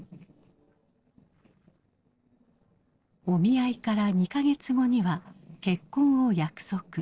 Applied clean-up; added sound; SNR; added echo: neural separator model SepFormer DNS4.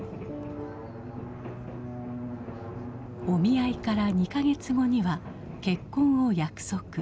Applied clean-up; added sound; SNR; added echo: none; Drum; 13 dB; none.